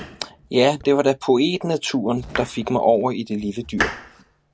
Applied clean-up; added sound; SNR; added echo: none; Domestic sounds, home sounds; 13 dB; none.